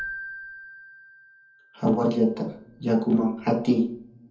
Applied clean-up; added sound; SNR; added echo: none; Keyboard (musical); 17 dB; reverberation time 0.7 s.